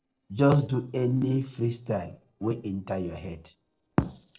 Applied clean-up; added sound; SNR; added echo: neural separator model SepFormer DNS4.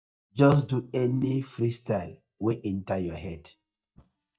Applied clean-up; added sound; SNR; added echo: neural mask model DeepFilterNet 3.